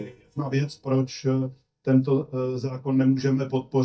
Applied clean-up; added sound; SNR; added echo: neural mask model DeepFilterNet 3.